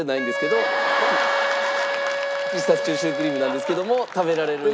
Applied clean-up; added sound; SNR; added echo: none; Wind instrument, woodwind instrument; 3 dB; none.